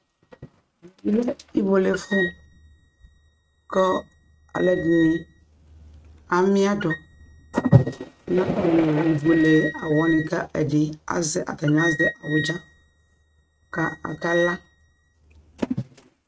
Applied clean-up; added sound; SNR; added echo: neural mask model RNNoise.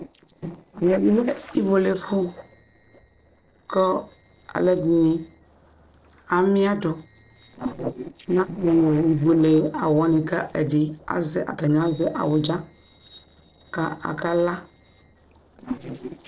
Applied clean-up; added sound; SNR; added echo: neural separator model SepFormer DNS4.